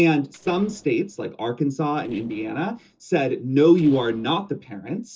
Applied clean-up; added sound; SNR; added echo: neural separator model SepFormer DNS4.